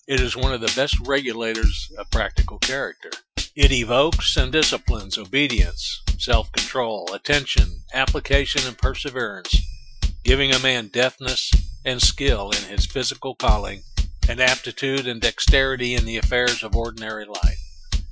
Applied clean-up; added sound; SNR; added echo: classical method Wiener filter.